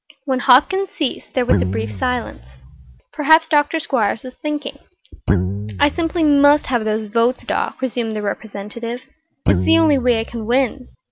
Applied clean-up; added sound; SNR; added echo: none; Guitar; 3 dB; none.